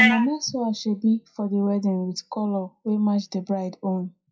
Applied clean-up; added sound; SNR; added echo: classical method WPE with log-MMSE.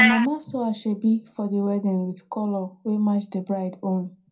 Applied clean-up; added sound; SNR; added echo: none; Meow; 7 dB; reverberation time 0.2 s.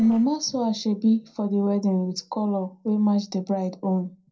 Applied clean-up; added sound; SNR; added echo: neural separator model SepFormer DNS4.